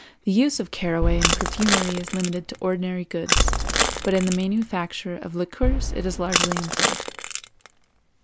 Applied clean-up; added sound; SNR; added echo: none; Crushing + Boom; -1 dB; none.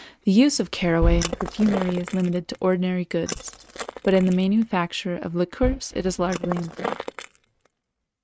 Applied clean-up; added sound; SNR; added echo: neural mask model RNNoise.